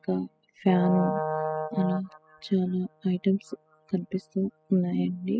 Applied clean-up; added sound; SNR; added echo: classical method spectral subtraction.